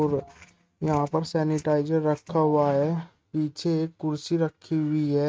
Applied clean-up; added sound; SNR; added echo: neural mask model RNNoise.